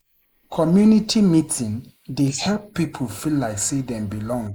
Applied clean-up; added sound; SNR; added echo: neural mask model Resemble Enhance denoiser.